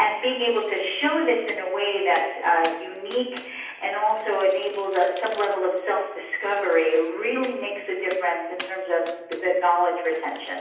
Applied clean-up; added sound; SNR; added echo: none; Domestic sounds, home sounds; 19 dB; reverberation time 0.9 s.